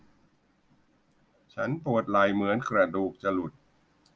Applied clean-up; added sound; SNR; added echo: none; none; none; none.